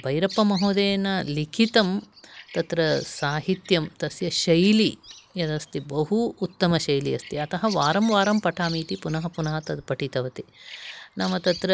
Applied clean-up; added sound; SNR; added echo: none; Bird vocalization, bird call, bird song; 19 dB; none.